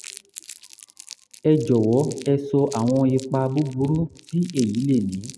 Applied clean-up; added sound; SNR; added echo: neural mask model RNNoise.